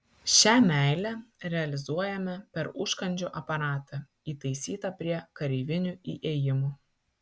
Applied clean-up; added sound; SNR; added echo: none; none; none; none.